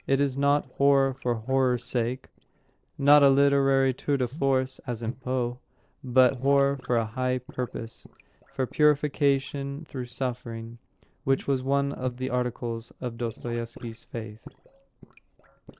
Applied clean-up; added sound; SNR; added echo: neural separator model SepFormer DNS4.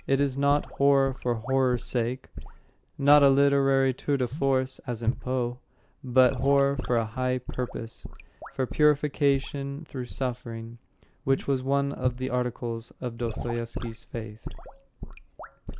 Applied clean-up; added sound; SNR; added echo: none; Sink (filling or washing) / Gurgling / Liquid; 11 dB; none.